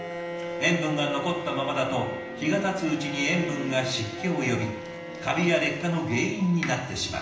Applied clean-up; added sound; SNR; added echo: none; Bowed string instrument; 10 dB; reverberation time 0.9 s.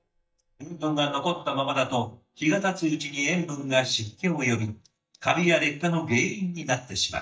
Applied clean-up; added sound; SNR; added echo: neural mask model DeepFilterNet 3.